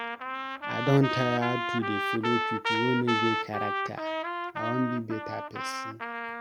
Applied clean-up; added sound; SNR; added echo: none; Trumpet; 1 dB; none.